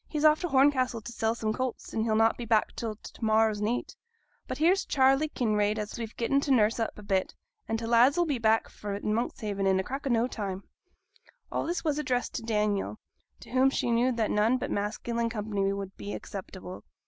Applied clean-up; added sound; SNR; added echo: none; none; none; none.